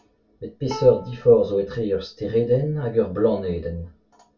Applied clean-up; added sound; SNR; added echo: none; Bowed string instrument; 19 dB; reverberation time 0.2 s.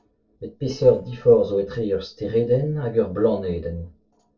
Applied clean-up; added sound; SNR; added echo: neural separator model SepFormer DNS4.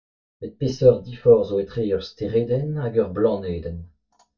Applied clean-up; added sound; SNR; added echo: neural mask model DeepFilterNet 3.